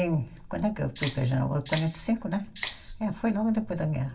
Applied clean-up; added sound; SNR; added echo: none; Rattle (instrument); 11 dB; reverberation time 0.2 s.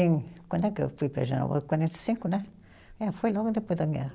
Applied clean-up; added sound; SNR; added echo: none; none; none; none.